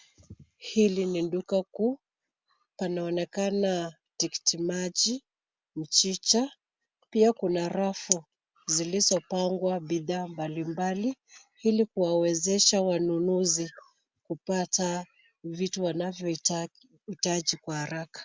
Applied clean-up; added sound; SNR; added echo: none; none; none; none.